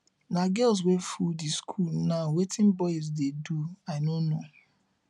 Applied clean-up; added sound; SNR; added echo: none; none; none; none.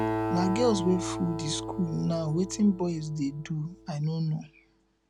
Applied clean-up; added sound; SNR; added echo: none; Acoustic guitar; 6 dB; none.